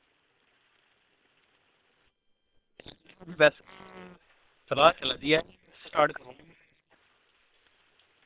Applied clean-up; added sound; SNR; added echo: neural separator model SepFormer WHAM!.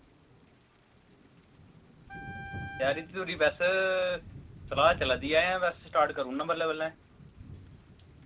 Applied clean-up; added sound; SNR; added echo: none; Thunder / Rain + Wind instrument, woodwind instrument; 15 dB; none.